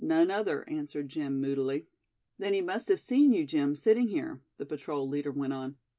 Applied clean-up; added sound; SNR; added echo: none; none; none; none.